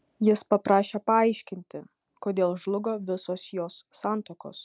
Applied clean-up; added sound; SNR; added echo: none; none; none; none.